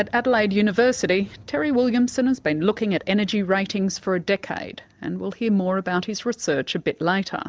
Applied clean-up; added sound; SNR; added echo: none; none; none; none.